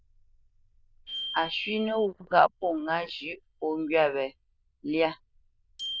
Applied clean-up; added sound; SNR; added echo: neural diffusion model UNIVERSE++.